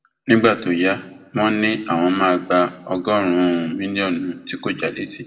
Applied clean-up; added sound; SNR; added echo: none; none; none; reverberation time 0.9 s.